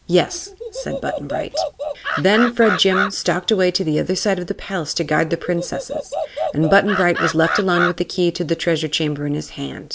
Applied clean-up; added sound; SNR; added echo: none; Animal; 7 dB; none.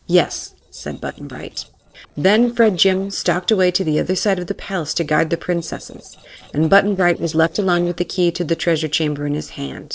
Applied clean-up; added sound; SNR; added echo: neural separator model SepFormer DNS4.